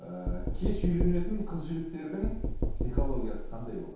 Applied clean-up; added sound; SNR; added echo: none; Knock; -3 dB; reverberation time 0.8 s.